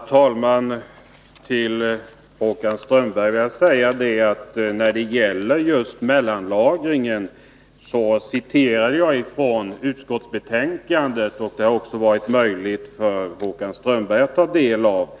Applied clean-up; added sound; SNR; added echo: none; none; none; none.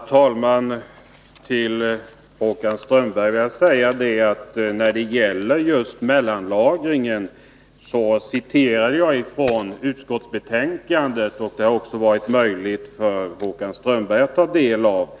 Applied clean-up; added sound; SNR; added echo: none; Coin (dropping); 15 dB; none.